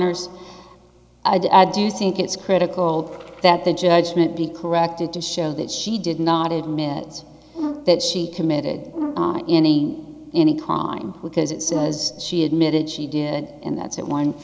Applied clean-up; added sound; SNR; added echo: none; Brass instrument; 10 dB; none.